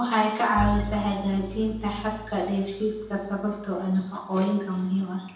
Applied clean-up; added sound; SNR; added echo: none; Bowed string instrument; 11 dB; reverberation time 0.9 s.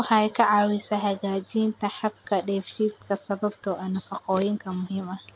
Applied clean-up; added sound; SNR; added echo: none; none; none; none.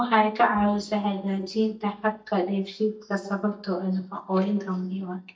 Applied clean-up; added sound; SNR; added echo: neural mask model DeepFilterNet 3.